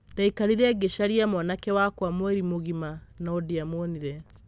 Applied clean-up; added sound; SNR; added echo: none; none; none; none.